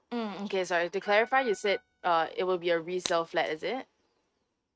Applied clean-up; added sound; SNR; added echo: neural mask model RNNoise.